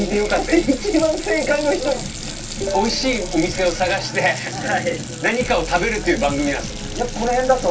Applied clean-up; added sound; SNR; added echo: none; Water tap, faucet; 13 dB; reverberation time 0.2 s.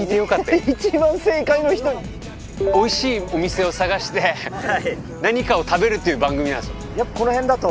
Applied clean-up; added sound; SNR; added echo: none; none; none; none.